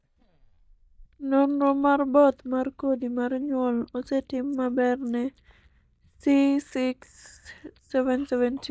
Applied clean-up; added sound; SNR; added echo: neural mask model DeepFilterNet 3.